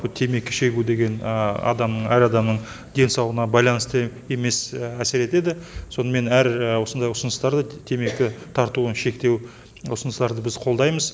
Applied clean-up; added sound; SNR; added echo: none; none; none; none.